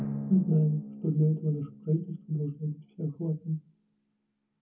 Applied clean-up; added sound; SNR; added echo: none; Drum; 12 dB; reverberation time 0.3 s.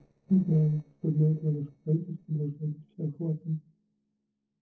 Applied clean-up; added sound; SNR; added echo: neural separator model SepFormer DNS4.